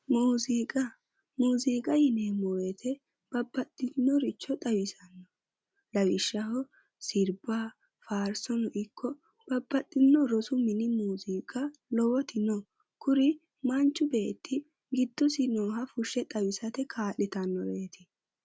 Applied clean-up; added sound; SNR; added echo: none; none; none; none.